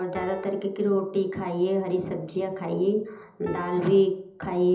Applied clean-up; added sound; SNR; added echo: none; Piano; 15 dB; reverberation time 1.2 s.